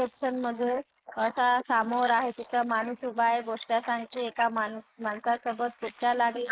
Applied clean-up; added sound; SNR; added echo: neural mask model Resemble Enhance denoiser.